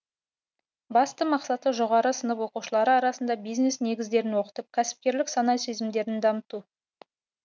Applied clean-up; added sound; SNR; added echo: none; none; none; none.